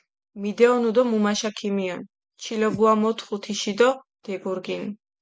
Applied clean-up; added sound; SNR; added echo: none; Whoosh, swoosh, swish; 11 dB; none.